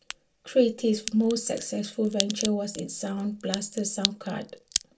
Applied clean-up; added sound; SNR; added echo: none; Crack; 8 dB; reverberation time 0.2 s.